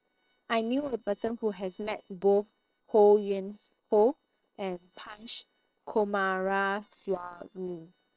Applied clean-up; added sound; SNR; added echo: neural separator model SepFormer WHAM!.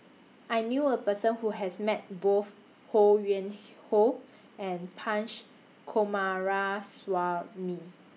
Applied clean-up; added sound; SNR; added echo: none; none; none; none.